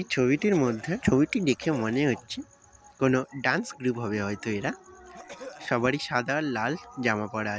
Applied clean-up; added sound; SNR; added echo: none; Cough; 18 dB; none.